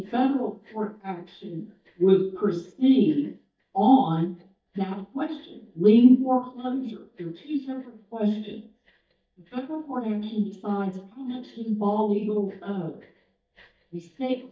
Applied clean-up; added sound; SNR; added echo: neural mask model DeepFilterNet 3.